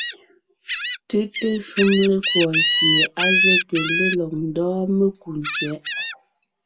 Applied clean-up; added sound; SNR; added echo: none; Gull, seagull; -1 dB; reverberation time 0.2 s.